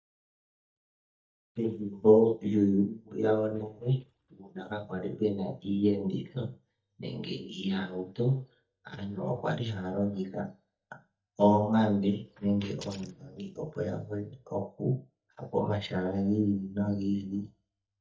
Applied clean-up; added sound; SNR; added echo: neural mask model DeepFilterNet 3.